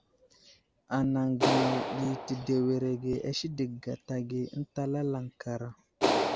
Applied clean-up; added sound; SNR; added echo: none; Clapping; 3 dB; none.